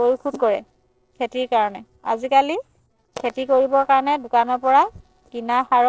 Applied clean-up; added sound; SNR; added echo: neural separator model SepFormer DNS4.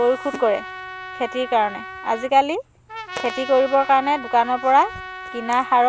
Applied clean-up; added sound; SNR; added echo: none; Trumpet + Fart; 13 dB; none.